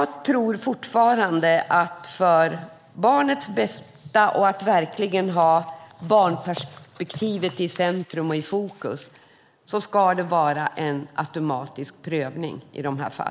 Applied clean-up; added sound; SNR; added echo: neural mask model Resemble Enhance denoiser.